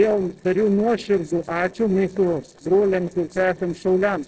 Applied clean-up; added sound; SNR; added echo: neural separator model SepFormer DNS4.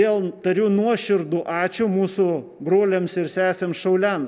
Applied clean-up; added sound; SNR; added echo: none; none; none; none.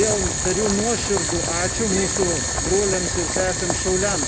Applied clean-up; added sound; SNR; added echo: none; Boiling; -1 dB; none.